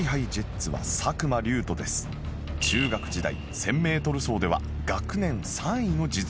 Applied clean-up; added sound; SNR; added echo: none; none; none; none.